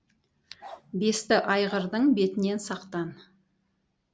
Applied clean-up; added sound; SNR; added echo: none; Bark; 19 dB; none.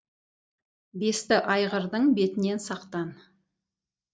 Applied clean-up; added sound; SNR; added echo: neural mask model DeepFilterNet 3.